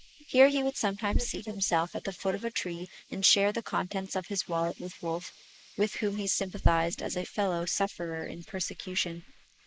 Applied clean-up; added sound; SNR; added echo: neural mask model Resemble Enhance denoiser.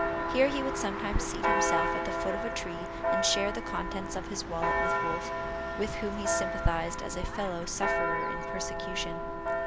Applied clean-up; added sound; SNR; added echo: none; Church bell; -3 dB; none.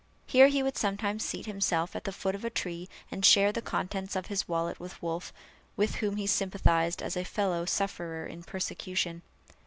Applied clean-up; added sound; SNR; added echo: none; none; none; none.